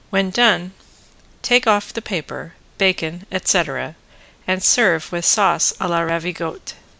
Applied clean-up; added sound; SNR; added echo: none; none; none; none.